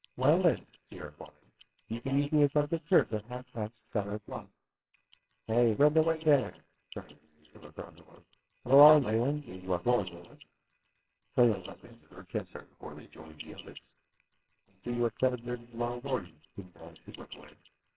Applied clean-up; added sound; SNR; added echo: neural separator model SepFormer WHAMR!.